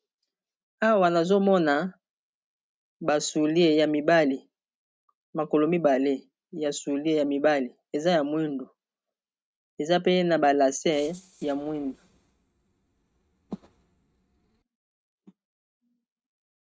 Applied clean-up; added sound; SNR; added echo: neural mask model RNNoise.